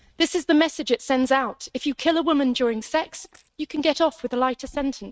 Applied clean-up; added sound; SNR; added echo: neural mask model RNNoise.